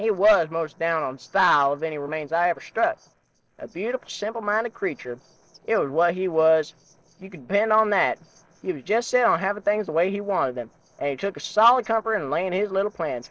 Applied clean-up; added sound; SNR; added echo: neural separator model SepFormer DNS4.